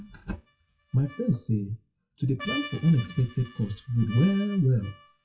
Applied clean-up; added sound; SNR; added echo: classical method WPE with log-MMSE.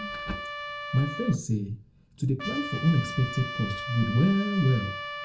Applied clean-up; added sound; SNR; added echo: none; Trumpet; 9 dB; reverberation time 0.2 s.